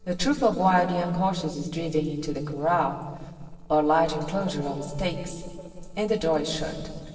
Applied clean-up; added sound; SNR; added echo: neural separator model SepFormer DNS4.